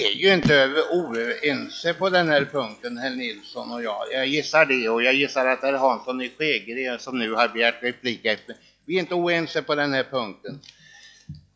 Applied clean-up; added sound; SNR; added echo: classical method log-MMSE.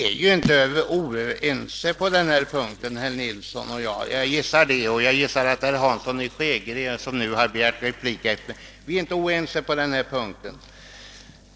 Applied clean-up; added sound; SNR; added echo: neural separator model SepFormer DNS4.